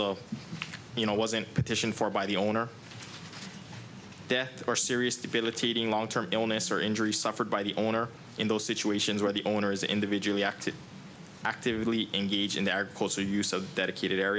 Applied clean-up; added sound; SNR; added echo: none; none; none; none.